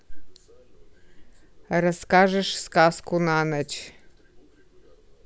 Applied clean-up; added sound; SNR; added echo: none; none; none; none.